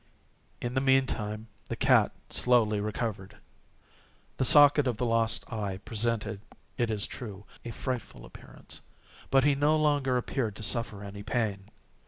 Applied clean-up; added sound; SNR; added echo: none; none; none; none.